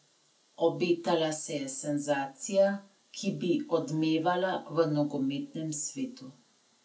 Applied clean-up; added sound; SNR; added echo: none; none; none; none.